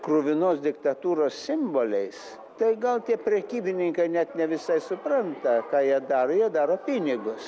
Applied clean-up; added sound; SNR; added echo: none; none; none; none.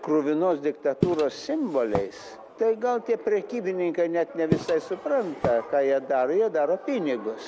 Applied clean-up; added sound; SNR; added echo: none; Walk, footsteps; 8 dB; none.